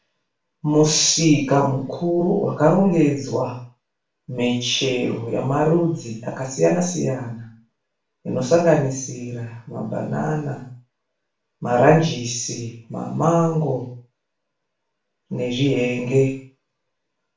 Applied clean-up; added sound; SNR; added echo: none; none; none; reverberation time 0.4 s.